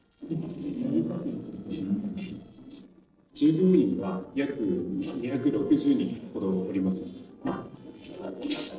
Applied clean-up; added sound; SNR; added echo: neural separator model SepFormer DNS4.